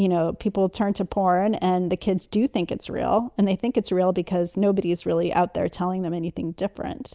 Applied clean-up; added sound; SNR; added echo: none; none; none; none.